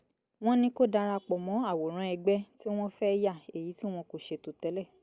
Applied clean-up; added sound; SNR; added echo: none; none; none; none.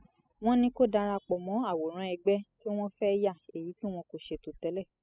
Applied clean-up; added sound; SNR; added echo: classical method spectral subtraction.